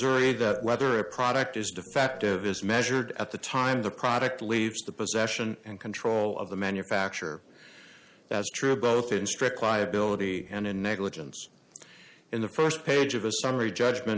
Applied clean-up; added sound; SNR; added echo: neural separator model SepFormer DNS4.